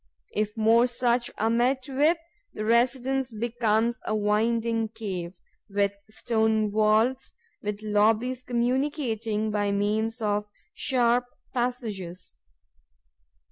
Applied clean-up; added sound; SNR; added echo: none; none; none; none.